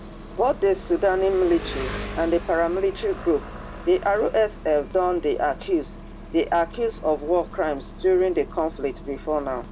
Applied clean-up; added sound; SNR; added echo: none; Engine + Engine starting; 13 dB; none.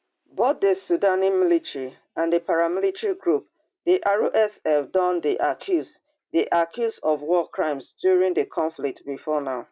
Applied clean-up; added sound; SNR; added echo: none; none; none; none.